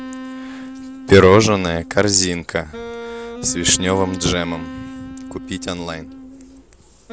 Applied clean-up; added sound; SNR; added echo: none; Wind instrument, woodwind instrument; 13 dB; none.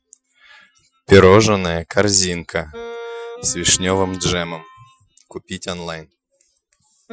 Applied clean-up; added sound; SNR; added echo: classical method Wiener filter.